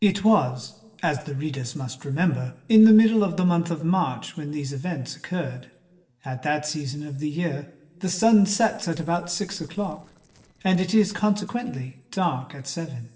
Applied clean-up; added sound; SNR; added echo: neural separator model SepFormer DNS4.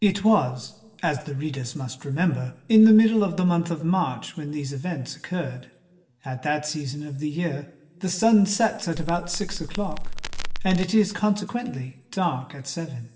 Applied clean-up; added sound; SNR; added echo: none; Crackle; 3 dB; reverberation time 0.9 s.